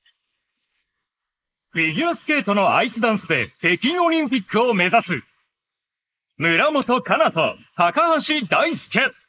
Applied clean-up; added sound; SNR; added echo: neural mask model Resemble Enhance denoiser.